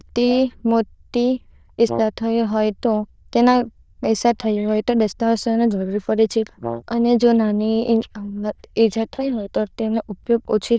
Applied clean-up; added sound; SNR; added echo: neural diffusion model UNIVERSE++.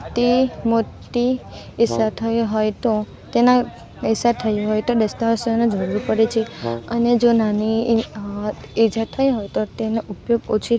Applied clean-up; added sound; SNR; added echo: none; Brass instrument; 13 dB; none.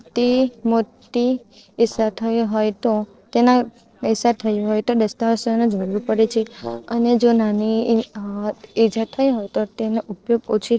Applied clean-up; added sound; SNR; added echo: neural separator model SepFormer DNS4.